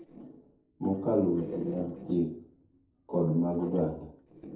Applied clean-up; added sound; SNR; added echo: neural separator model SepFormer DNS4.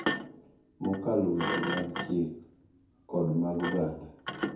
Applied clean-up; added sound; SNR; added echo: none; Thump, thud; 5 dB; reverberation time 0.6 s.